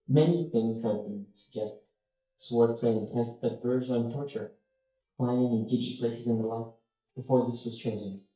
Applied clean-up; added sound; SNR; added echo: neural mask model DeepFilterNet 3.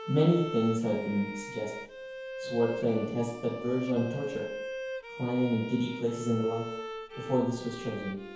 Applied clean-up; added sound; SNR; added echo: none; Bowed string instrument; 10 dB; reverberation time 1.0 s.